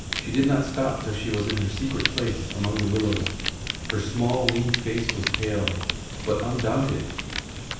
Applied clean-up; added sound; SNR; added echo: none; Fire; 4 dB; reverberation time 0.9 s.